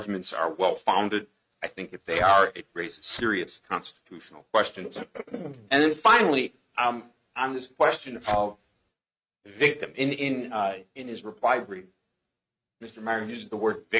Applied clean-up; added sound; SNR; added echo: neural mask model RNNoise.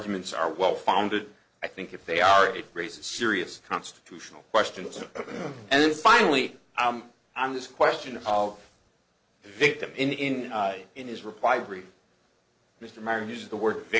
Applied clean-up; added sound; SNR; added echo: neural separator model SepFormer DNS4.